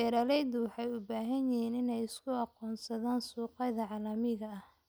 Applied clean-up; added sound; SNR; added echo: none; none; none; none.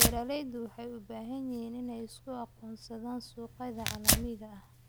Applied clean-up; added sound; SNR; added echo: none; Tearing; -4 dB; none.